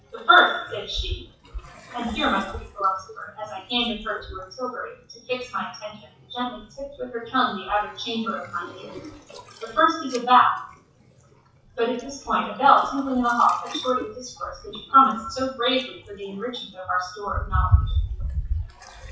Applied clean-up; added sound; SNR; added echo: classical method WPE with log-MMSE.